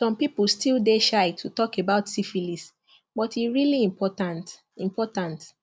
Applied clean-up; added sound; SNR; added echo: none; none; none; none.